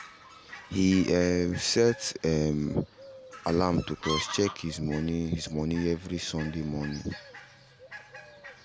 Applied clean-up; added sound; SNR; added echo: none; Fowl; 15 dB; none.